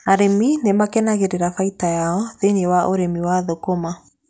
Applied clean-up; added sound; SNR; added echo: none; none; none; none.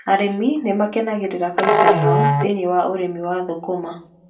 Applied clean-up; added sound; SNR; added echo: none; Musical instrument; -1 dB; reverberation time 0.2 s.